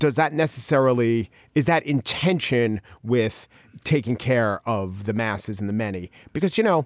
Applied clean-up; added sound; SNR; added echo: none; none; none; none.